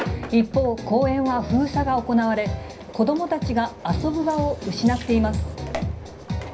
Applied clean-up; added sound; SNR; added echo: none; Engine; 16 dB; reverberation time 0.5 s.